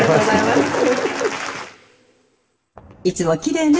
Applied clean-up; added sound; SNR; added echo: none; none; none; reverberation time 2.4 s.